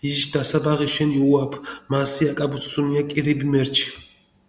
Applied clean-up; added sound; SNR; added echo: none; none; none; none.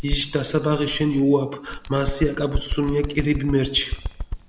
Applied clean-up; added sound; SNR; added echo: none; Bird; 7 dB; none.